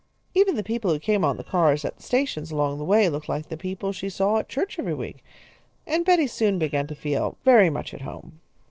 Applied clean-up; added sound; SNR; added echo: neural separator model SepFormer DNS4.